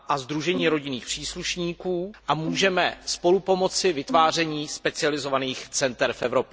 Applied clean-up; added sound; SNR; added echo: none; Bowed string instrument; 15 dB; none.